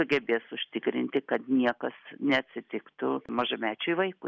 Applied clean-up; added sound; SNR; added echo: none; none; none; none.